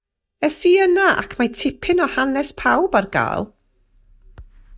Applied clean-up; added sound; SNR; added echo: neural mask model DeepFilterNet 3.